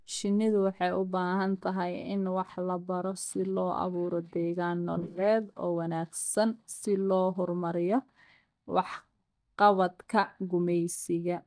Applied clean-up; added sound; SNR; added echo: neural mask model DeepFilterNet 3.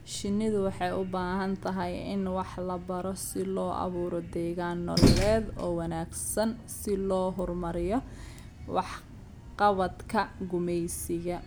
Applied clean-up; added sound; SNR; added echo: none; none; none; none.